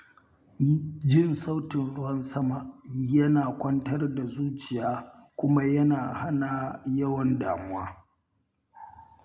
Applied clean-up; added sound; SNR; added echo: none; none; none; none.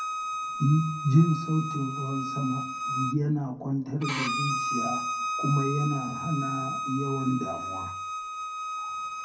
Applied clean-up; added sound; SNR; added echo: none; Bowed string instrument; 4 dB; reverberation time 0.3 s.